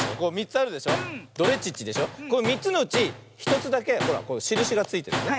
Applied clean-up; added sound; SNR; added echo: none; Tools; 6 dB; none.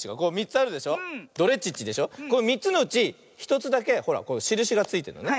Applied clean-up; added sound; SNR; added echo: none; none; none; none.